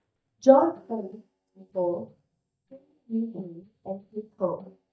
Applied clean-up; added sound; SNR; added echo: neural mask model DeepFilterNet 3.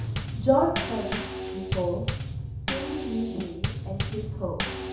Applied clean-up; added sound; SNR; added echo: none; Bass drum / Snare drum / Drum kit; 1 dB; reverberation time 0.7 s.